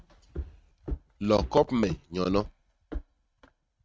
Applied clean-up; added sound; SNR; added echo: neural mask model RNNoise.